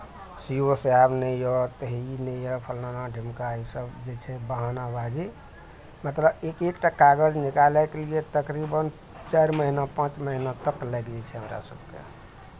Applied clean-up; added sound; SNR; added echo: none; none; none; none.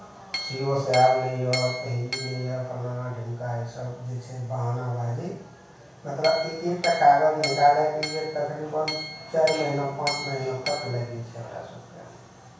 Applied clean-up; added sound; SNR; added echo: none; Chink, clink; 8 dB; reverberation time 0.7 s.